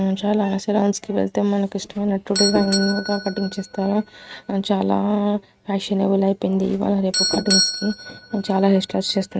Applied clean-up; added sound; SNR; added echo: neural mask model RNNoise.